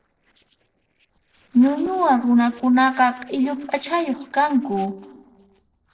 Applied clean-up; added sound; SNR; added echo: neural separator model SepFormer DNS4.